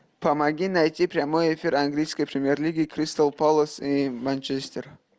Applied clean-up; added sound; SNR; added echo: none; none; none; none.